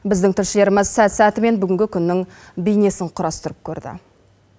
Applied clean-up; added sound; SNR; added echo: none; none; none; none.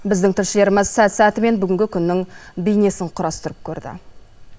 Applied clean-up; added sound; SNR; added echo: neural mask model Resemble Enhance denoiser.